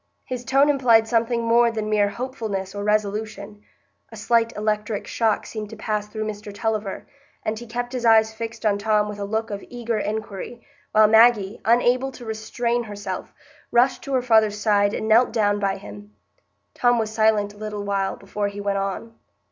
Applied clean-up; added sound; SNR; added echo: none; none; none; none.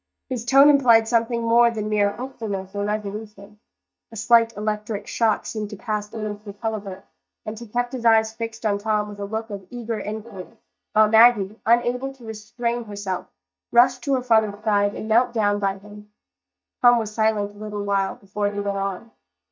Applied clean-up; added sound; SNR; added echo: neural mask model DeepFilterNet 3.